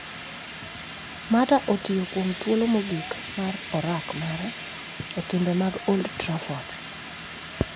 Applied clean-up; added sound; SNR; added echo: none; Fire; 9 dB; none.